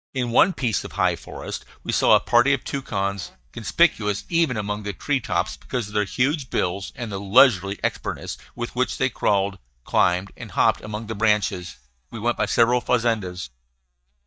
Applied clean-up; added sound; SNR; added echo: neural mask model DeepFilterNet 3.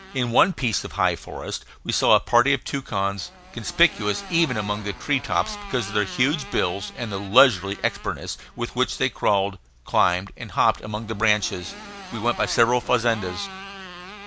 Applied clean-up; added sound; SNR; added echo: none; Motorcycle; 17 dB; none.